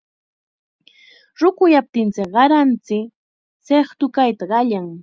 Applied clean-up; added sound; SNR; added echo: none; none; none; none.